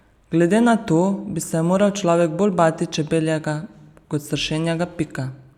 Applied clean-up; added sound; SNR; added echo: none; none; none; none.